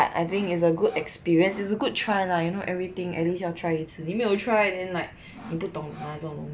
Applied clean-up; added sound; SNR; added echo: none; Sawing; 18 dB; none.